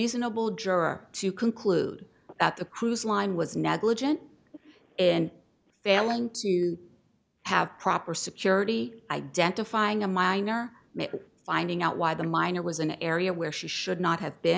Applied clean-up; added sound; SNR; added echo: none; none; none; none.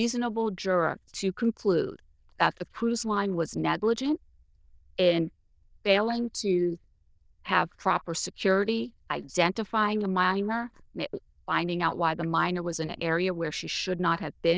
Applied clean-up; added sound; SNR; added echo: neural diffusion model UNIVERSE++.